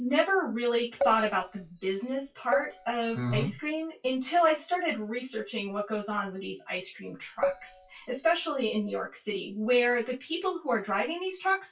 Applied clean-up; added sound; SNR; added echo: classical method WPE with log-MMSE.